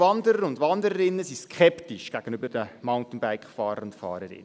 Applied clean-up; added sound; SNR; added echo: none; none; none; none.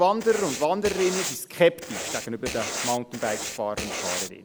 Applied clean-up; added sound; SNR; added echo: none; Writing; 7 dB; none.